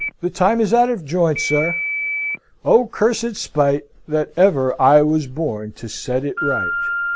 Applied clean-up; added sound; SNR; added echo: none; Telephone; 9 dB; none.